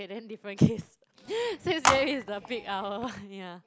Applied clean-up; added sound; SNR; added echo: none; Telephone; 1 dB; none.